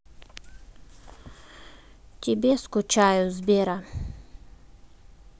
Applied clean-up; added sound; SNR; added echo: none; none; none; none.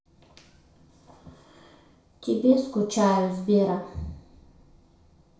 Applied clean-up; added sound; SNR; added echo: none; none; none; reverberation time 0.6 s.